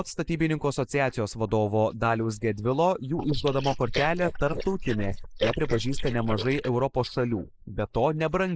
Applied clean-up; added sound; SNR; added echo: neural mask model Resemble Enhance denoiser.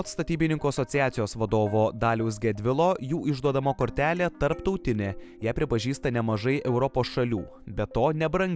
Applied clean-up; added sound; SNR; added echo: none; none; none; none.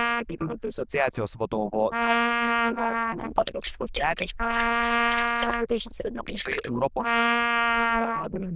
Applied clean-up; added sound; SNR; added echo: neural diffusion model UNIVERSE++.